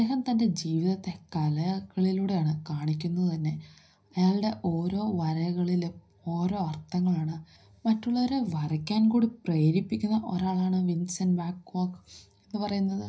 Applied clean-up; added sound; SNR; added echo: none; none; none; reverberation time 0.5 s.